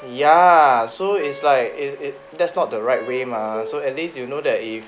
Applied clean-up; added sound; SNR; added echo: none; Plucked string instrument; 19 dB; none.